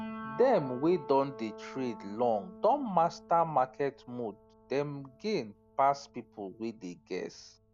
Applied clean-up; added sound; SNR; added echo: none; Piano; 16 dB; none.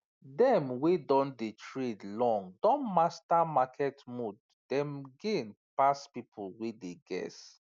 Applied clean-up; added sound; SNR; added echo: none; none; none; none.